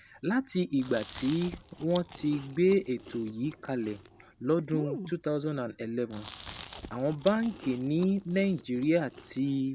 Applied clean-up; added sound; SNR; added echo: none; Chewing, mastication; 16 dB; none.